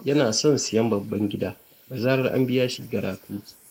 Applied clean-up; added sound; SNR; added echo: neural mask model Resemble Enhance denoiser.